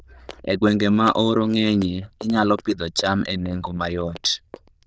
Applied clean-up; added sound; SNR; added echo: neural diffusion model UNIVERSE++.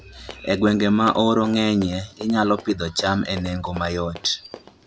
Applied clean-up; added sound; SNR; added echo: none; Run; 20 dB; none.